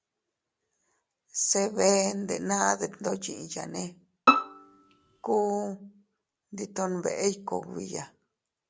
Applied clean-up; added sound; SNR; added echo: none; Bowed string instrument; -5 dB; none.